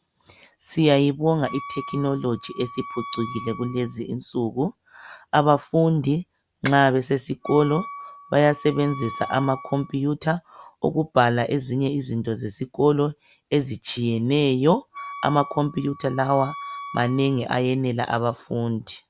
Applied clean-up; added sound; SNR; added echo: none; Wind instrument, woodwind instrument; 14 dB; none.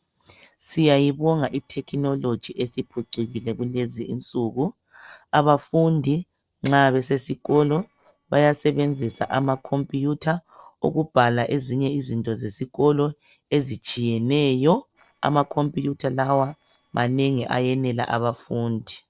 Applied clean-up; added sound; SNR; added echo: neural separator model SepFormer DNS4.